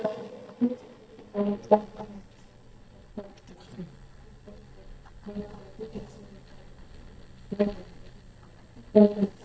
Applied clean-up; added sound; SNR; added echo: neural mask model DeepFilterNet 3.